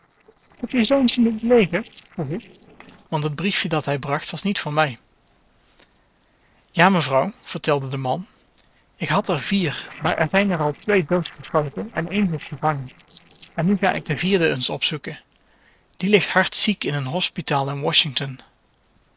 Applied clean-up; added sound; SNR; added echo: neural separator model SepFormer DNS4.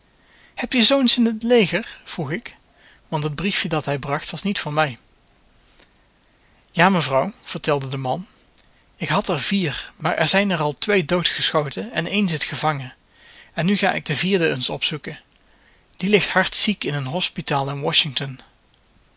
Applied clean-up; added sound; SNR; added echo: none; none; none; none.